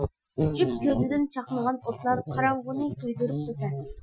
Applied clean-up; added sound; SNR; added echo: classical method Wiener filter.